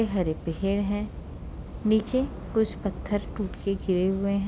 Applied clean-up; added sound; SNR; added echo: none; Subway, metro, underground / Train; 10 dB; none.